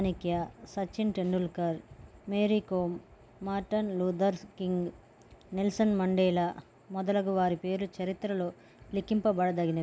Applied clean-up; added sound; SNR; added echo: none; none; none; none.